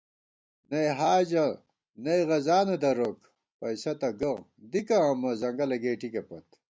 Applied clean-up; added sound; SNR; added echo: none; none; none; none.